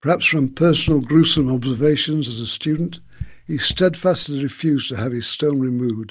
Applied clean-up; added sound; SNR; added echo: neural mask model DeepFilterNet 3.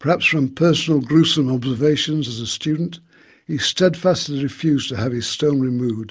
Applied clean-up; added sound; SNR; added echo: none; none; none; none.